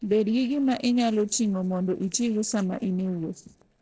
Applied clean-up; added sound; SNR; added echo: neural separator model SepFormer DNS4.